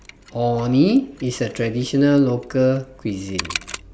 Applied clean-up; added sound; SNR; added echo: none; Mechanisms; 17 dB; none.